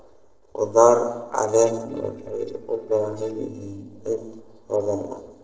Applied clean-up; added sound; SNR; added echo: neural separator model SepFormer DNS4.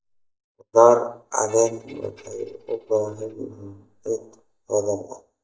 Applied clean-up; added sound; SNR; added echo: neural mask model DeepFilterNet 3.